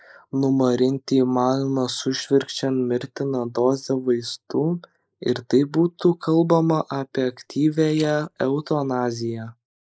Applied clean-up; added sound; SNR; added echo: neural mask model Resemble Enhance denoiser.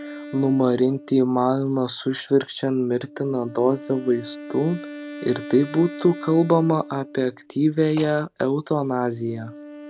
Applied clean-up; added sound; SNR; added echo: none; Wind instrument, woodwind instrument + Slam; 16 dB; none.